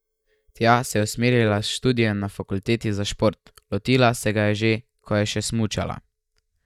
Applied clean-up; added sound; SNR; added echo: neural mask model DeepFilterNet 3.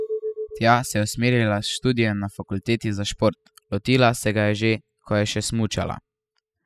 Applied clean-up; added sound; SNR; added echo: classical method spectral subtraction.